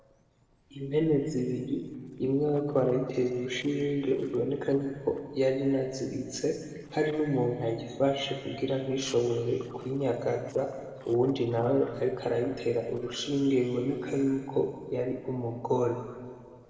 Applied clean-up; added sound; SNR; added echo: neural separator model SepFormer DNS4.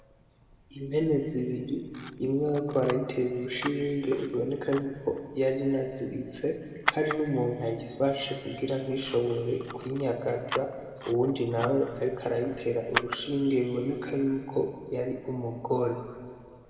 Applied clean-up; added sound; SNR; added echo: none; Camera; 12 dB; reverberation time 1.9 s.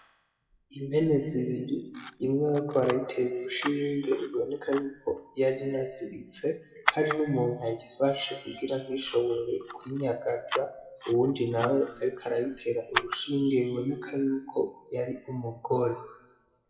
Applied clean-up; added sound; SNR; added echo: classical method WPE with log-MMSE.